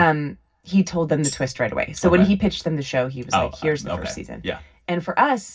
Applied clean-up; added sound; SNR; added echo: none; Tambourine; 13 dB; reverberation time 0.4 s.